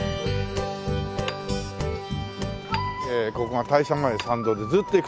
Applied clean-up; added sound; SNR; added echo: none; Hammer; 19 dB; none.